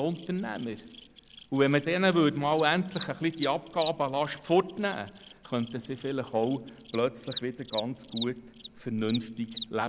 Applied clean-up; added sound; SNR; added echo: none; Cricket; 16 dB; none.